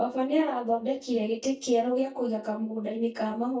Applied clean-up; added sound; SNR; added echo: neural mask model DeepFilterNet 3.